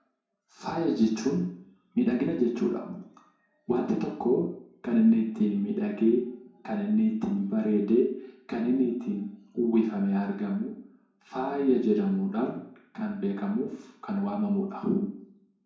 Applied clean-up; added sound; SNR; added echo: none; none; none; reverberation time 0.6 s.